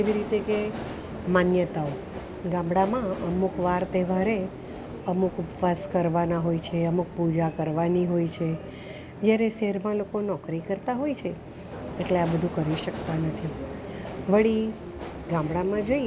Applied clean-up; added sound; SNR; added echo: none; Subway, metro, underground; 12 dB; none.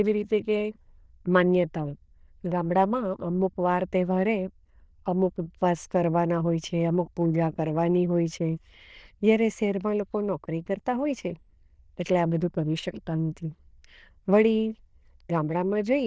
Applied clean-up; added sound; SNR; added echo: neural diffusion model UNIVERSE++.